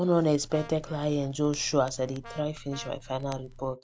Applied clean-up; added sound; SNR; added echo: none; Brass instrument + Crackle; 18 dB; none.